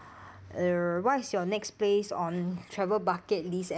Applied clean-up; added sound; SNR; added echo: none; none; none; none.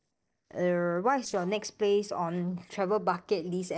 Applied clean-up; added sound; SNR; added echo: neural separator model SepFormer DNS4.